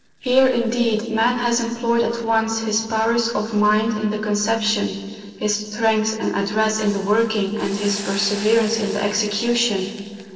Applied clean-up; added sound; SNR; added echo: neural separator model SepFormer DNS4.